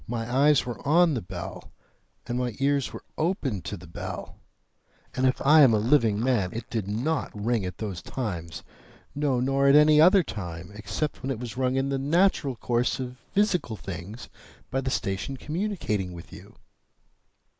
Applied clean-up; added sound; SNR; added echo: neural mask model Resemble Enhance denoiser.